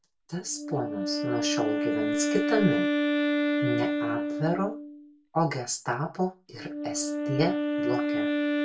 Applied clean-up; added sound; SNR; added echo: none; Wind instrument, woodwind instrument; -2 dB; reverberation time 0.2 s.